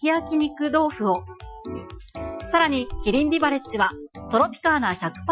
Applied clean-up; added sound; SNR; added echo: classical method Wiener filter.